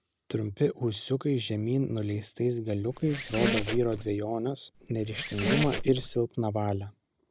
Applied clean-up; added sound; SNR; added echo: none; Squeak; 3 dB; none.